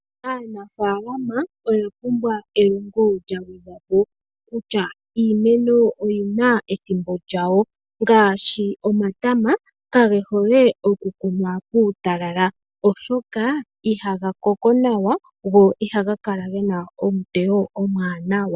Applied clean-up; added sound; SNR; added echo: none; none; none; none.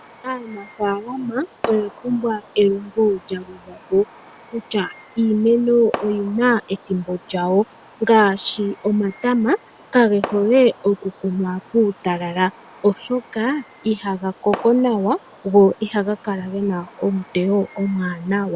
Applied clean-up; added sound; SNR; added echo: none; Fireworks; 18 dB; none.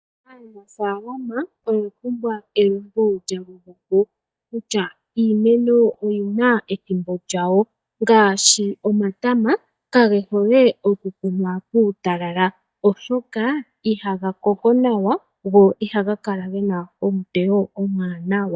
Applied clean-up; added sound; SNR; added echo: neural mask model DeepFilterNet 3.